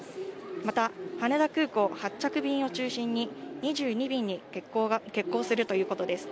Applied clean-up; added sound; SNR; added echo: none; none; none; none.